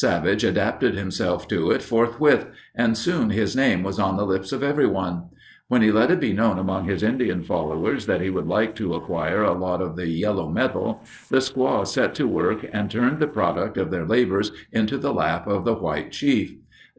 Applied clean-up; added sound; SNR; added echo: neural separator model SepFormer DNS4.